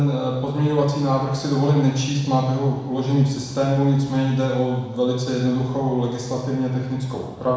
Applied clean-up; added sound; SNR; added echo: none; none; none; reverberation time 1.1 s.